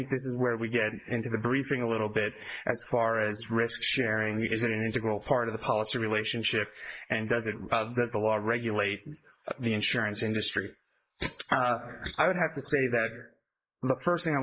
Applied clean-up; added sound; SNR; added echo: neural mask model Resemble Enhance denoiser.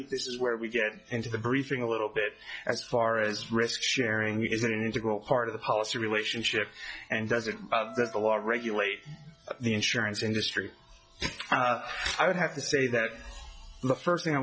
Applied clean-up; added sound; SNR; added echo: classical method log-MMSE.